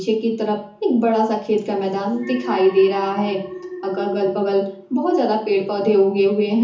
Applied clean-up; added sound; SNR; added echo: none; Alarm; 16 dB; reverberation time 0.6 s.